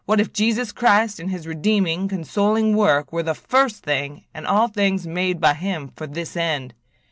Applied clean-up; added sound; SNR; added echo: none; none; none; none.